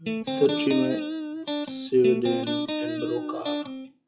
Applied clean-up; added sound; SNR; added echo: classical method log-MMSE.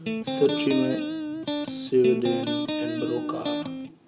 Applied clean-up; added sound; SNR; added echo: none; Electric guitar; 2 dB; none.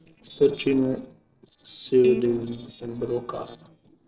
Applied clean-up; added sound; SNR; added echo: neural separator model SepFormer DNS4.